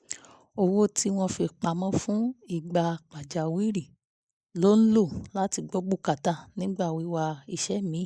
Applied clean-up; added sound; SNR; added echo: neural mask model Resemble Enhance denoiser.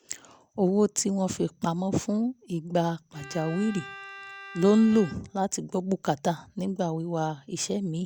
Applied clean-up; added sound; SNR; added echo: none; Bowed string instrument; 17 dB; none.